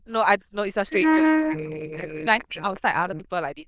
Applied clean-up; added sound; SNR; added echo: neural diffusion model UNIVERSE++.